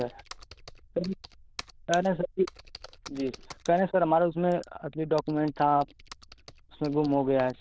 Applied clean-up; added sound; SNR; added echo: neural diffusion model UNIVERSE++.